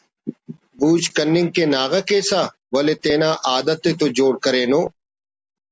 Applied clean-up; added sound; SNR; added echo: none; none; none; none.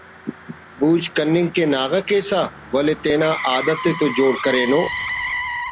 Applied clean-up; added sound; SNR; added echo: none; Motor vehicle (road); 10 dB; none.